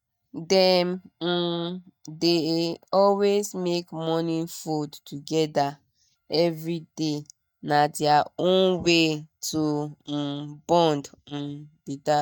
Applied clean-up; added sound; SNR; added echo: neural mask model DeepFilterNet 3.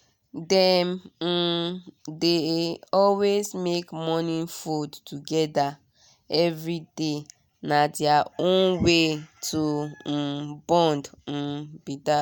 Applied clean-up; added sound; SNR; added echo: none; none; none; none.